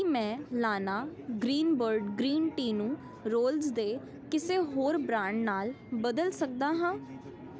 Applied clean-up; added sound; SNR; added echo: none; none; none; none.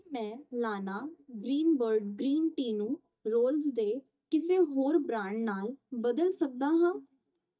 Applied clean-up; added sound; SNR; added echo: neural mask model DeepFilterNet 3.